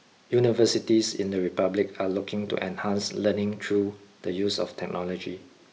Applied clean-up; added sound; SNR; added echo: none; none; none; none.